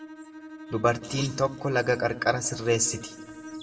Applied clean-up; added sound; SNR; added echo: none; Bowed string instrument; 15 dB; reverberation time 1.3 s.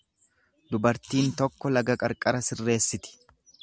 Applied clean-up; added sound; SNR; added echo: none; none; none; none.